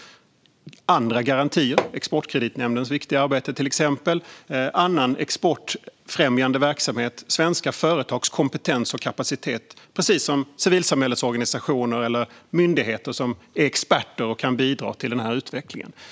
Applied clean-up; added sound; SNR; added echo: none; Hammer; 6 dB; none.